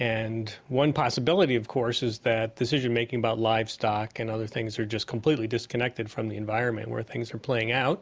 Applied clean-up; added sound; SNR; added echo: none; none; none; none.